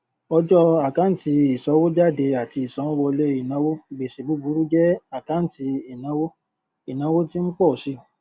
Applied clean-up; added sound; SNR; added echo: none; none; none; none.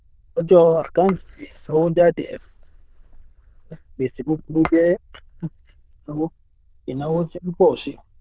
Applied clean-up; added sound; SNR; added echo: neural diffusion model UNIVERSE++.